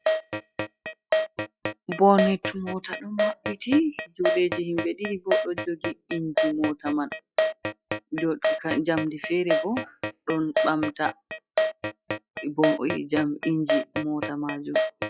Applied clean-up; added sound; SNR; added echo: classical method log-MMSE.